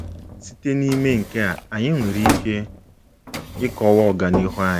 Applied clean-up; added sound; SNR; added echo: none; Drawer open or close; 7 dB; none.